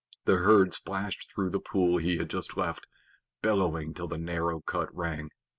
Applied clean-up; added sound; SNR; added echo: none; none; none; none.